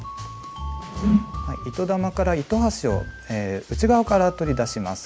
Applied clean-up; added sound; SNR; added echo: none; Whoosh, swoosh, swish; 3 dB; none.